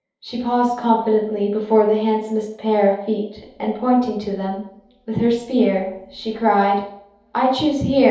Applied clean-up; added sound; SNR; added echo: none; none; none; reverberation time 0.8 s.